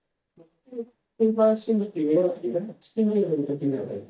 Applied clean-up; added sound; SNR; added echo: neural mask model DeepFilterNet 3.